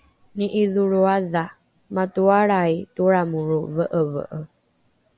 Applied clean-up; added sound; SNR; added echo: none; none; none; none.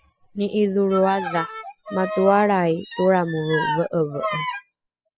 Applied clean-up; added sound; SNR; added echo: classical method spectral subtraction.